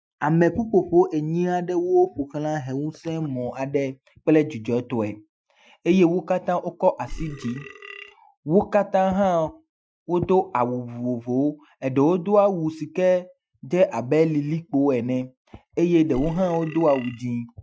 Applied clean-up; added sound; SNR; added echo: classical method Wiener filter.